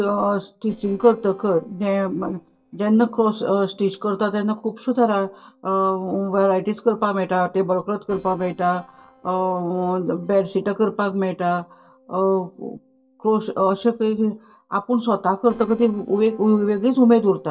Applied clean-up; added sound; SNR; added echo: neural separator model SepFormer DNS4.